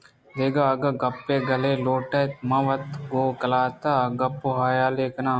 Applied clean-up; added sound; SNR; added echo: none; none; none; none.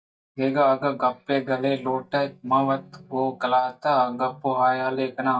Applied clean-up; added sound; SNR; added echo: neural mask model DeepFilterNet 3.